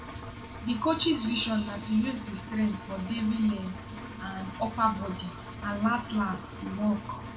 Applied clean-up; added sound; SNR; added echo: none; Engine; 11 dB; reverberation time 1.7 s.